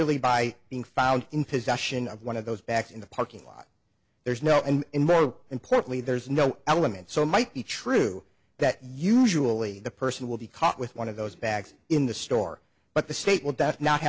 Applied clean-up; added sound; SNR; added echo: none; none; none; none.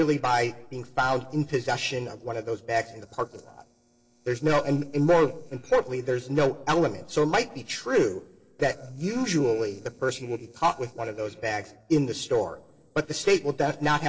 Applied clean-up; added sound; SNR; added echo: neural separator model SepFormer DNS4.